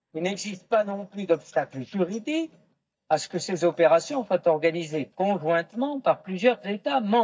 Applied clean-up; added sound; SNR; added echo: neural mask model DeepFilterNet 3.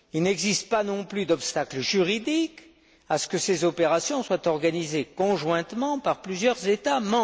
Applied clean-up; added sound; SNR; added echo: none; none; none; none.